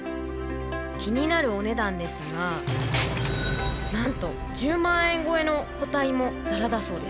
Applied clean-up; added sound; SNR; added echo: none; none; none; none.